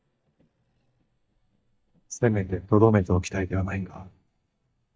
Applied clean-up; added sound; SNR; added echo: neural mask model DeepFilterNet 3.